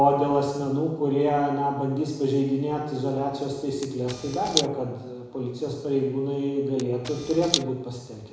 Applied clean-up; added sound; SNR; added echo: none; Camera; 6 dB; reverberation time 1.0 s.